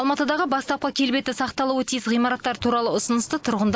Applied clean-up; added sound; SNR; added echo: neural mask model Resemble Enhance denoiser.